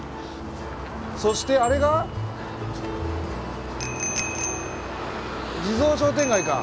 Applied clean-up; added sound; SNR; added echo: none; Bicycle bell; 12 dB; none.